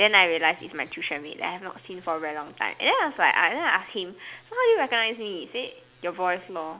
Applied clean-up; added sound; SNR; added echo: none; none; none; none.